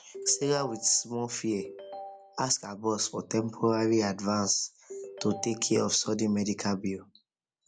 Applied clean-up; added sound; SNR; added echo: none; Ringtone; 14 dB; none.